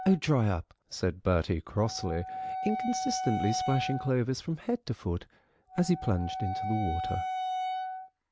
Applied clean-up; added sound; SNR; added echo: none; Wind instrument, woodwind instrument; 6 dB; none.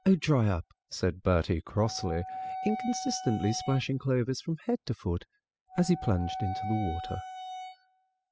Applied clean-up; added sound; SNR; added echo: classical method spectral subtraction.